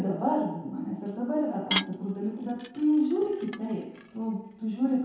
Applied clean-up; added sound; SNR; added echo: none; Dishes, pots, and pans / Glass; 10 dB; reverberation time 0.8 s.